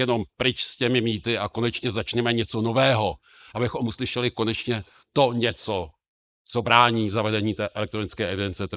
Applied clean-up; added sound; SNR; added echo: neural mask model Resemble Enhance denoiser.